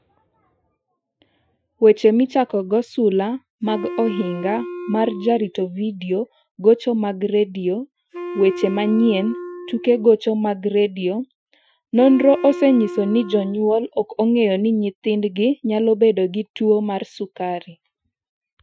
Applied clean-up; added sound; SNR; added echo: classical method Wiener filter.